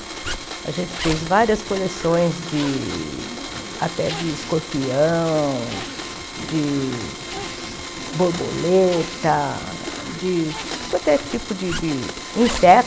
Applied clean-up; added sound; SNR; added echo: none; Domestic sounds, home sounds + Zipper (clothing); 9 dB; none.